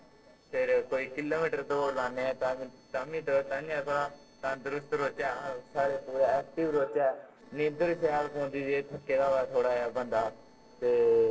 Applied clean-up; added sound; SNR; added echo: neural separator model SepFormer DNS4.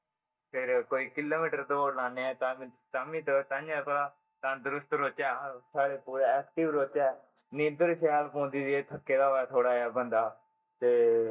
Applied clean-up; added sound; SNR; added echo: neural mask model DeepFilterNet 3.